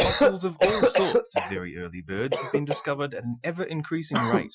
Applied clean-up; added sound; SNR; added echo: classical method Wiener filter.